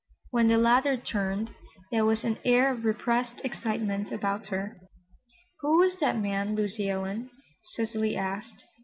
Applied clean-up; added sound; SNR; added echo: none; none; none; none.